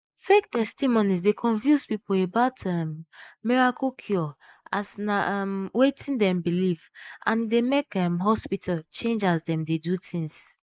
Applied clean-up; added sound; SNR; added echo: neural mask model Resemble Enhance denoiser.